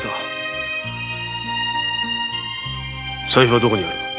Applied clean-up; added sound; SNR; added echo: none; none; none; none.